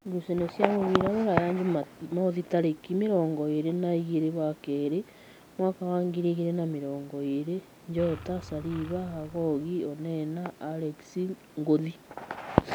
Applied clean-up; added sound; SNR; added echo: none; Engine; 16 dB; none.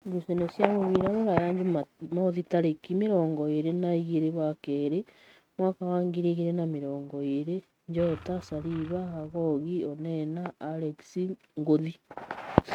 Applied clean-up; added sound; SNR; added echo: neural mask model RNNoise.